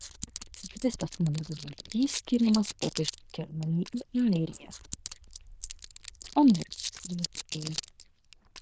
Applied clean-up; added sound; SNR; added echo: neural diffusion model UNIVERSE++.